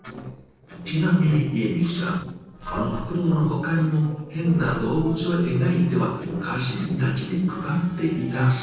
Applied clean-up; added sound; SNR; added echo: neural separator model SepFormer DNS4.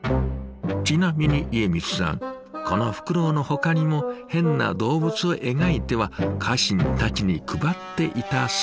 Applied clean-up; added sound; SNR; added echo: none; none; none; none.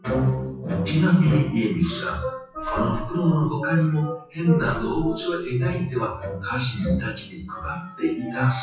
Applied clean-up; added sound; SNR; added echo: classical method WPE with log-MMSE.